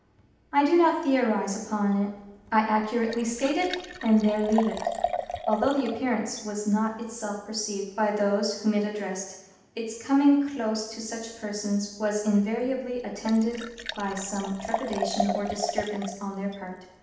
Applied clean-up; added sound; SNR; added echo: none; Liquid; 11 dB; reverberation time 0.8 s.